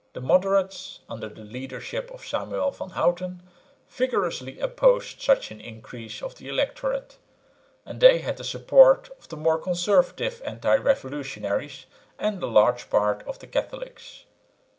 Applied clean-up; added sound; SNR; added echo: none; none; none; none.